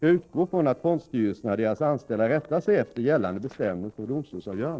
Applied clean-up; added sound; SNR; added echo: neural separator model SepFormer DNS4.